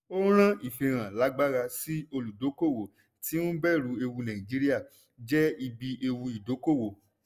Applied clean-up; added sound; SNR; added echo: none; none; none; none.